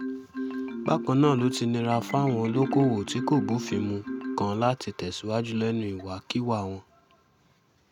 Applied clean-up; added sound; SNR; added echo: none; Marimba, xylophone; 8 dB; none.